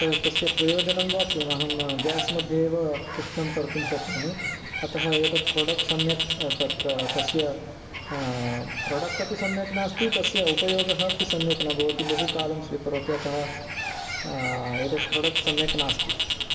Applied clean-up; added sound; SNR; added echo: none; Bird; 1 dB; reverberation time 2.2 s.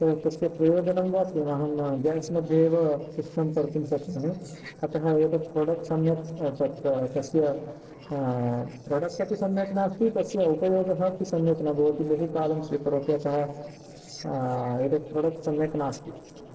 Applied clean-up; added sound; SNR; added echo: neural separator model SepFormer DNS4.